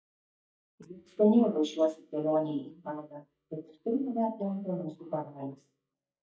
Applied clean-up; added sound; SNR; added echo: neural mask model DeepFilterNet 3.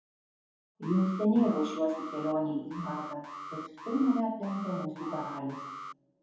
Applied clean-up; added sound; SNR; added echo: none; Alarm; 12 dB; reverberation time 0.9 s.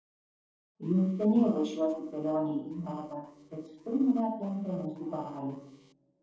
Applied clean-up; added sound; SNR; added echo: neural separator model SepFormer DNS4.